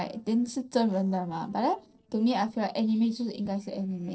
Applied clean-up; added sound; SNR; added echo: neural separator model SepFormer DNS4.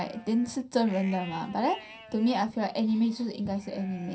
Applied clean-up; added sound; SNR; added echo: none; Livestock, farm animals, working animals; 20 dB; reverberation time 0.3 s.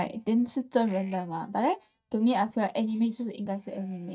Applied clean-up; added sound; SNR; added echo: neural mask model DeepFilterNet 3.